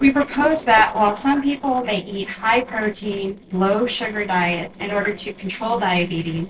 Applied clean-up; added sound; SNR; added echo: neural separator model SepFormer DNS4.